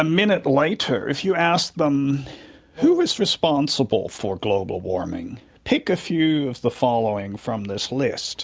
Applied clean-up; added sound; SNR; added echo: none; Wind instrument, woodwind instrument; 17 dB; none.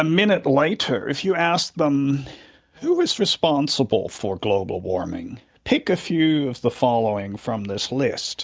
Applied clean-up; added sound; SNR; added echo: neural mask model DeepFilterNet 3.